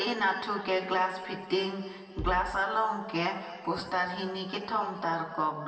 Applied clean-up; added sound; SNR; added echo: none; Bass drum; 12 dB; reverberation time 2.3 s.